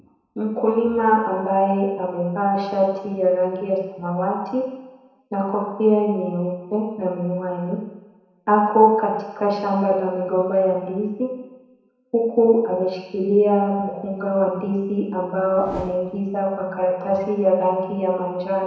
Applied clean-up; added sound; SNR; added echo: none; Whoosh, swoosh, swish; 16 dB; reverberation time 1.0 s.